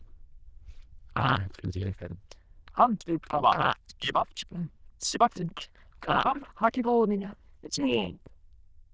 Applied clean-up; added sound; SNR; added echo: neural diffusion model UNIVERSE++.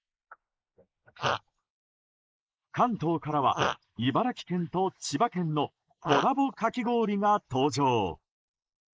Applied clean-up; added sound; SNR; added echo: neural mask model Resemble Enhance denoiser.